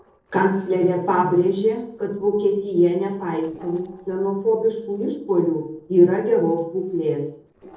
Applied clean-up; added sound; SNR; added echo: neural separator model SepFormer DNS4.